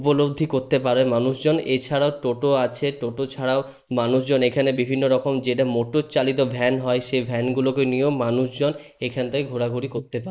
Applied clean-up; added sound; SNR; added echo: neural mask model Resemble Enhance denoiser.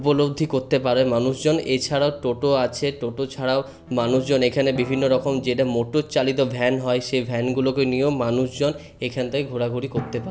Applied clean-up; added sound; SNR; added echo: none; Keyboard (musical) + Drum; 19 dB; none.